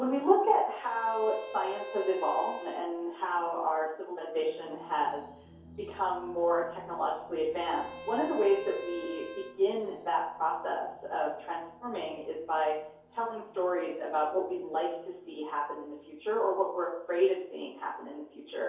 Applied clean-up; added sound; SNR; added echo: none; Bowed string instrument; 14 dB; reverberation time 2.4 s.